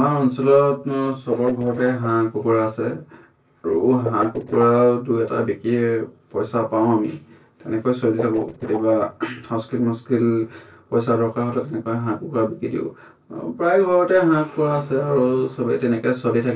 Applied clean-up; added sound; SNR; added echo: neural separator model SepFormer DNS4.